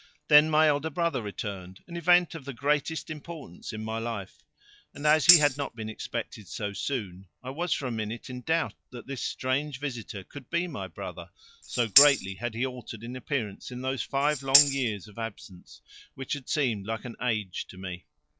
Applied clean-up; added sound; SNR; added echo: none; Tambourine; -3 dB; none.